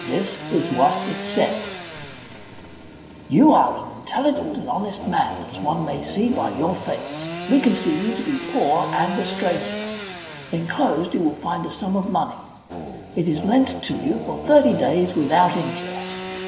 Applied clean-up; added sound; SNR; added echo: none; Sawing / Engine; 10 dB; reverberation time 0.9 s.